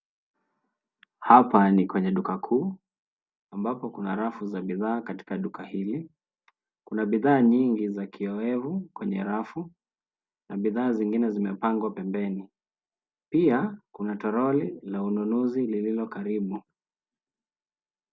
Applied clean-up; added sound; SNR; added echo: none; none; none; none.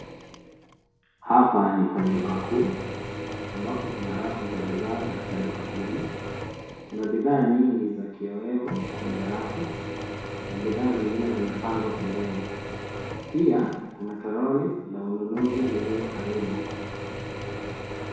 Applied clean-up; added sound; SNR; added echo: none; Drill / Mechanisms; 8 dB; reverberation time 1.1 s.